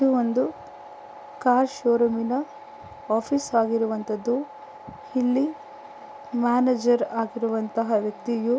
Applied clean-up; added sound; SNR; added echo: none; none; none; none.